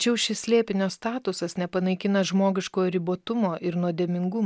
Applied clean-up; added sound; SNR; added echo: none; none; none; none.